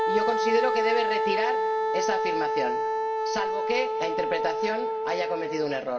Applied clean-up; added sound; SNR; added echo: none; Wind instrument, woodwind instrument; -3 dB; reverberation time 1.4 s.